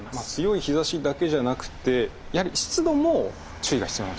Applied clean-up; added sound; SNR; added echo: none; Vehicle; 14 dB; none.